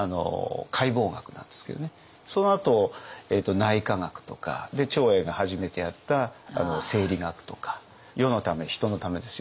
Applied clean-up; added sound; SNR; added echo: none; none; none; none.